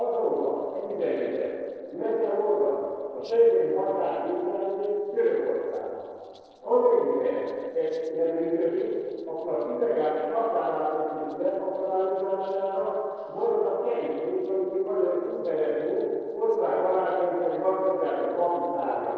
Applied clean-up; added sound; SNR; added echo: neural separator model SepFormer DNS4.